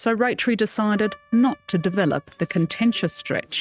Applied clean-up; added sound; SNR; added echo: neural mask model RNNoise.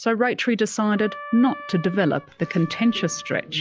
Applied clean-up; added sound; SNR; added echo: classical method log-MMSE.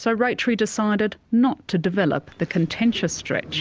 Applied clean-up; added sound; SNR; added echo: none; none; none; none.